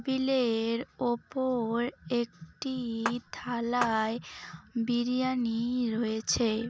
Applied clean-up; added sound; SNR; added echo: none; Clapping; 6 dB; none.